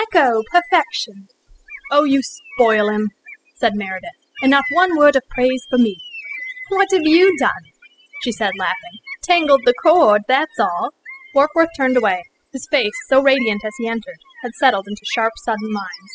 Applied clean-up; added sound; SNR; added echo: classical method spectral subtraction.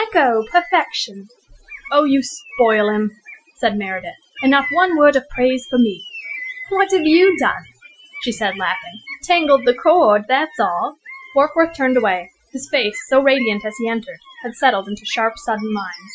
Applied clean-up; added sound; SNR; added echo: classical method Wiener filter.